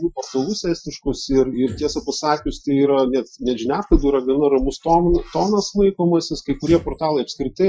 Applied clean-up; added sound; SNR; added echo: classical method Wiener filter.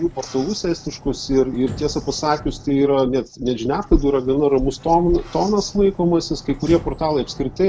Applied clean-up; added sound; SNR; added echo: none; Sliding door; 19 dB; none.